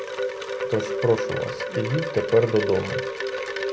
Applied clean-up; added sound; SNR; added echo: none; Wind chime; 3 dB; none.